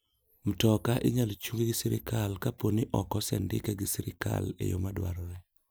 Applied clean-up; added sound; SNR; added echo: none; none; none; none.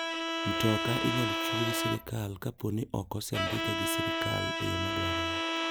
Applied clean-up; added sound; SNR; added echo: none; Bowed string instrument; -2 dB; none.